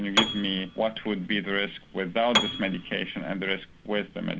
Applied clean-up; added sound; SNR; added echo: none; Piano; 4 dB; none.